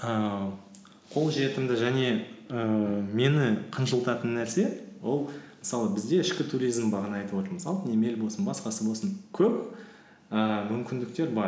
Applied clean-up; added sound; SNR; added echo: none; none; none; none.